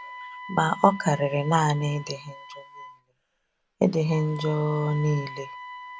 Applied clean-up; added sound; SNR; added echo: none; Wind instrument, woodwind instrument; 15 dB; none.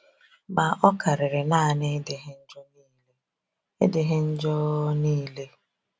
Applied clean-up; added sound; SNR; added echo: none; none; none; none.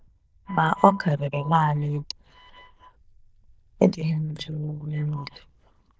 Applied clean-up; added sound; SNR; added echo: neural diffusion model UNIVERSE++.